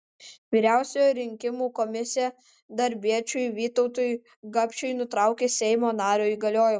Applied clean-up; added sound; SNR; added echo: none; none; none; none.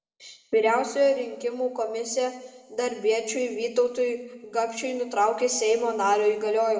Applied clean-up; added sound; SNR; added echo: none; none; none; reverberation time 1.2 s.